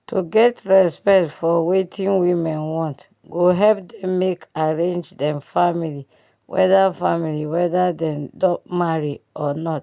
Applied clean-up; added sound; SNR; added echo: none; none; none; none.